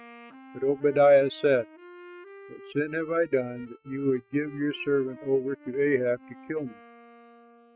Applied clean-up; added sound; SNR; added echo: neural mask model RNNoise.